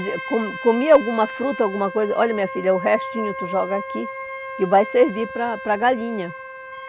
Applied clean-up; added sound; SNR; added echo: none; Wind instrument, woodwind instrument + Trumpet; 11 dB; none.